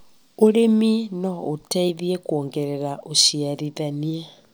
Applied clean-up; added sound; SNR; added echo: none; none; none; none.